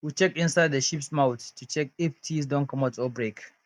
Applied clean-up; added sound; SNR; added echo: none; none; none; none.